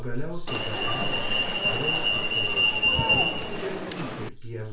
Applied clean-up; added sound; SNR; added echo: none; Alarm; -5 dB; reverberation time 0.3 s.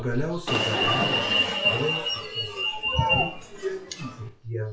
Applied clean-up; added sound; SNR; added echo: classical method WPE with log-MMSE.